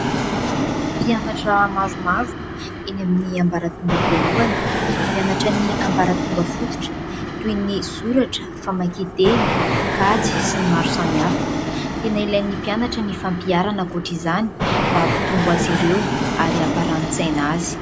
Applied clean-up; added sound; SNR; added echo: none; Fixed-wing aircraft, airplane; 0 dB; none.